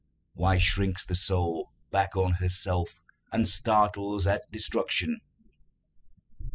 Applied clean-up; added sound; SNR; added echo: classical method spectral subtraction.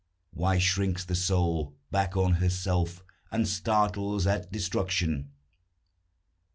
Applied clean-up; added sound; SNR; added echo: none; none; none; none.